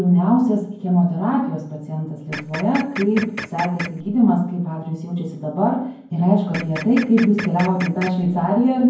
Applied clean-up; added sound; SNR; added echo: none; Printer; 12 dB; reverberation time 0.9 s.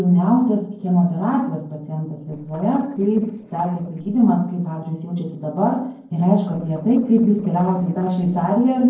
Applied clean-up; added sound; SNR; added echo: neural separator model SepFormer DNS4.